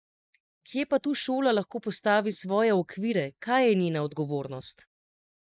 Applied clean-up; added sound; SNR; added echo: neural mask model Resemble Enhance denoiser.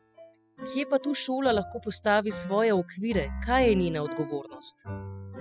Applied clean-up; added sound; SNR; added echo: classical method spectral subtraction.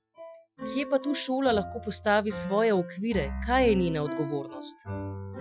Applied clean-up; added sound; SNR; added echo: classical method Wiener filter.